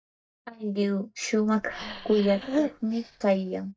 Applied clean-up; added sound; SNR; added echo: neural mask model DeepFilterNet 3.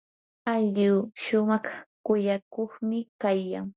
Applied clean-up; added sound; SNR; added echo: none; none; none; none.